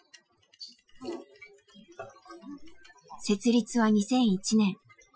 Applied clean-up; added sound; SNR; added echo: classical method Wiener filter.